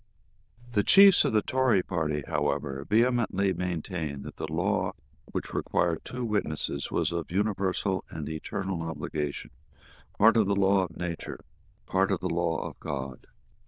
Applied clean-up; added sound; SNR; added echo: neural diffusion model UNIVERSE++.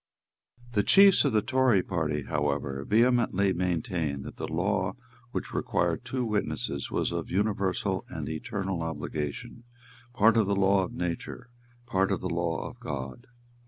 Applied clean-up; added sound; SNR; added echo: none; none; none; none.